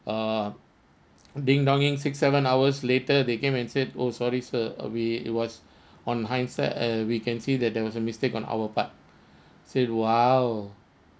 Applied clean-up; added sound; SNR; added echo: none; none; none; none.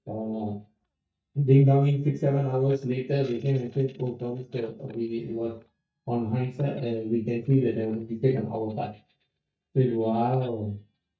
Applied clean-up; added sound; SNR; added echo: neural mask model DeepFilterNet 3.